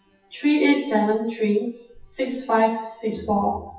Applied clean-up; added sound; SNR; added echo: classical method WPE with log-MMSE.